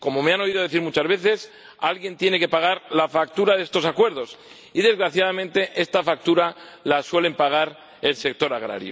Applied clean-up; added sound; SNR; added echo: none; none; none; none.